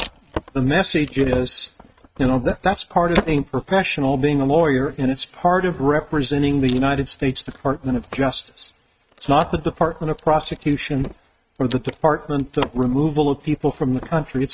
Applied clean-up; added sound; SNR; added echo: neural mask model RNNoise.